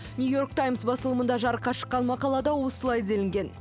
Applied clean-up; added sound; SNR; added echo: none; none; none; none.